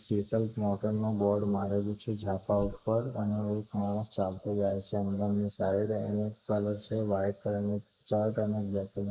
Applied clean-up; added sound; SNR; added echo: neural mask model Resemble Enhance denoiser.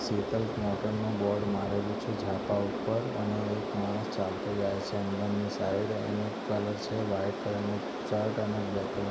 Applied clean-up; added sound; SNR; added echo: none; none; none; none.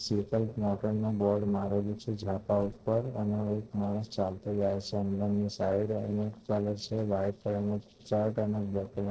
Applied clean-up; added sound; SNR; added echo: neural separator model SepFormer DNS4.